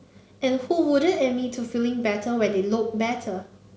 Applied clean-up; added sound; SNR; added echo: none; none; none; none.